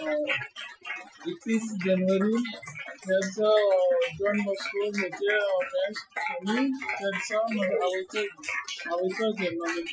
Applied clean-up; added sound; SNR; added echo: classical method Wiener filter.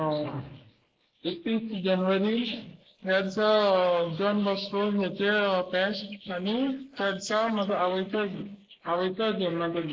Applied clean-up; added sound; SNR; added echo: neural mask model Resemble Enhance denoiser.